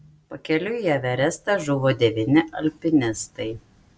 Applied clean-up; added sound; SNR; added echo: none; none; none; none.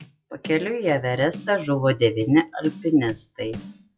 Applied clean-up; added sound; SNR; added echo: classical method log-MMSE.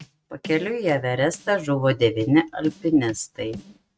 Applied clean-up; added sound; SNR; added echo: neural mask model RNNoise.